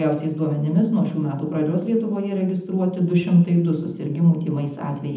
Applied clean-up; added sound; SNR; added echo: none; none; none; reverberation time 0.8 s.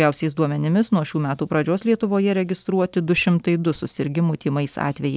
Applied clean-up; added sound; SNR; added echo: none; none; none; none.